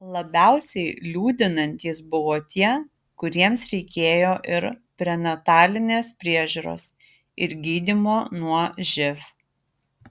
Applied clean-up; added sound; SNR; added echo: none; none; none; none.